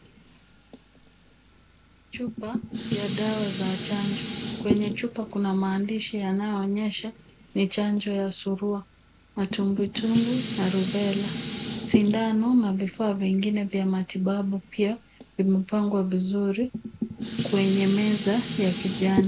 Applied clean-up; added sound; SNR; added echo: none; Dishes, pots, and pans; 5 dB; none.